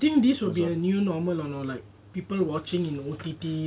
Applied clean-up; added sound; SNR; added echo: none; none; none; none.